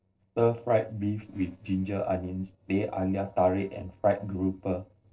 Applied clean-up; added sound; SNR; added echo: neural separator model SepFormer DNS4.